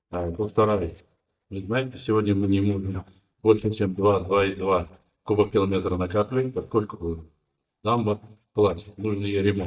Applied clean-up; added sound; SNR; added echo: neural mask model DeepFilterNet 3.